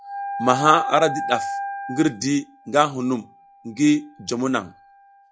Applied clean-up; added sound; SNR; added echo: classical method log-MMSE.